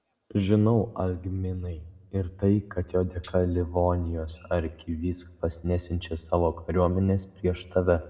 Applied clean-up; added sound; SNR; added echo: none; Tambourine; 12 dB; reverberation time 0.8 s.